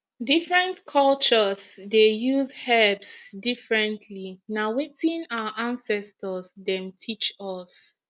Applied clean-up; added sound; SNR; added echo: none; none; none; none.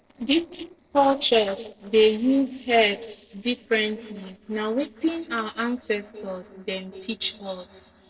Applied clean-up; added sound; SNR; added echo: neural separator model SepFormer DNS4.